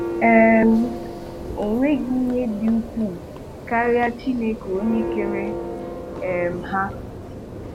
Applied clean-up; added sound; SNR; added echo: none; Church bell; 9 dB; none.